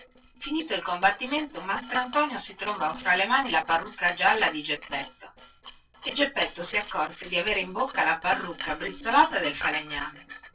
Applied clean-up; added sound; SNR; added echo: neural separator model SepFormer DNS4.